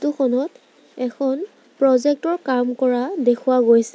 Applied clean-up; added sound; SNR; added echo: none; none; none; none.